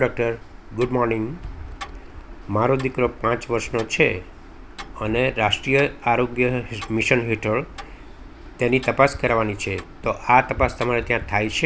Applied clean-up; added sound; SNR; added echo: none; Tick-tock; 17 dB; none.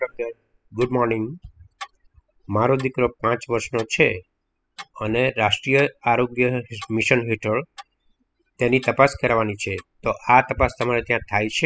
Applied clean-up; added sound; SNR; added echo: classical method spectral subtraction.